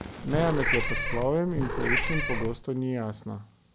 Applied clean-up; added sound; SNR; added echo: none; Meow / Purr + Fire; 0 dB; none.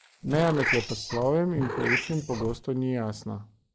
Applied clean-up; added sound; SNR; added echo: neural mask model Resemble Enhance denoiser.